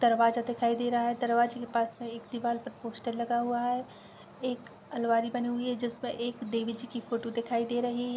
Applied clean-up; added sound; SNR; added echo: none; none; none; none.